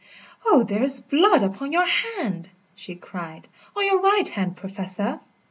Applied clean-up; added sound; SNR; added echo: none; none; none; none.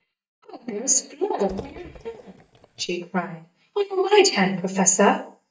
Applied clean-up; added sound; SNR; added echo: neural mask model DeepFilterNet 3.